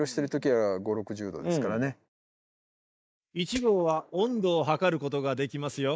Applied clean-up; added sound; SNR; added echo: neural mask model DeepFilterNet 3.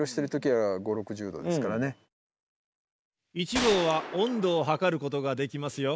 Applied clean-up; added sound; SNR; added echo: none; Gunshot, gunfire; 6 dB; none.